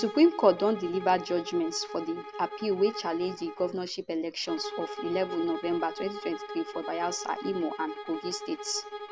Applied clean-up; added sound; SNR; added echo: none; Bowed string instrument; 10 dB; none.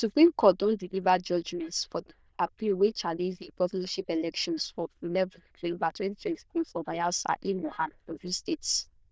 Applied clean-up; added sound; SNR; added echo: neural diffusion model UNIVERSE++.